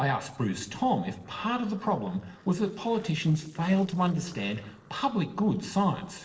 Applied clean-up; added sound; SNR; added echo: neural separator model SepFormer DNS4.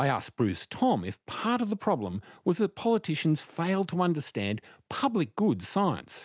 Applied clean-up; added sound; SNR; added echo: none; none; none; none.